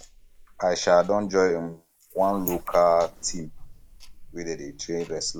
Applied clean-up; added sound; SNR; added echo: neural mask model Resemble Enhance denoiser.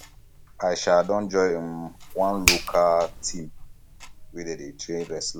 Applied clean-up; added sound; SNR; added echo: none; Finger snapping + Tick-tock; 7 dB; none.